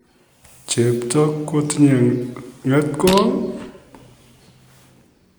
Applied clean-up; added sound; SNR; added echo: none; Fart; 9 dB; none.